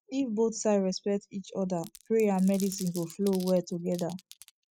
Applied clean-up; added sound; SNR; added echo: classical method spectral subtraction.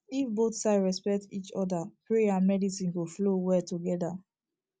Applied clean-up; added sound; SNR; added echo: none; none; none; none.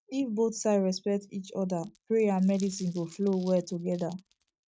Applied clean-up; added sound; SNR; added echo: neural mask model RNNoise.